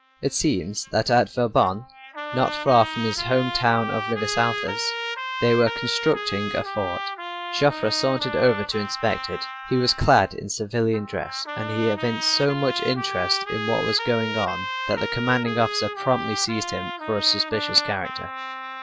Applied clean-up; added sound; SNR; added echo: classical method log-MMSE.